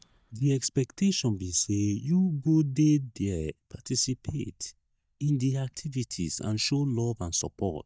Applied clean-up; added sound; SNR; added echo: neural mask model DeepFilterNet 3.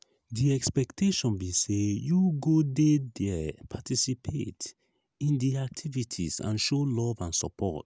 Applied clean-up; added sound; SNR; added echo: none; none; none; none.